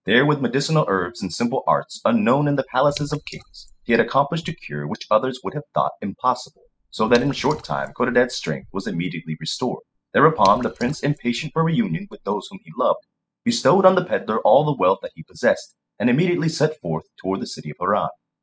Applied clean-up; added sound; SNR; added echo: classical method spectral subtraction.